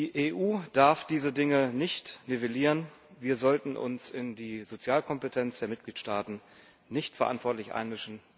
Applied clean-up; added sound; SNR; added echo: none; none; none; none.